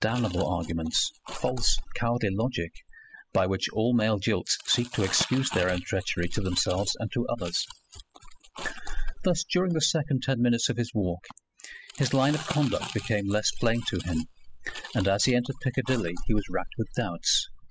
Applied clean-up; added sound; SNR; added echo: classical method spectral subtraction.